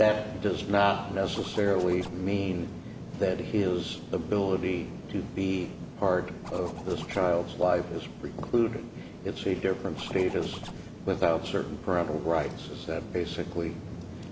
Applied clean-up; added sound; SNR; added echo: none; Zipper (clothing); 17 dB; none.